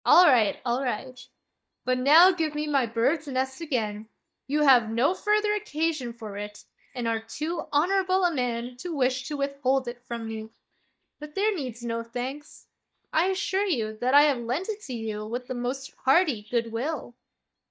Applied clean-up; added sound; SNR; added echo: neural mask model DeepFilterNet 3.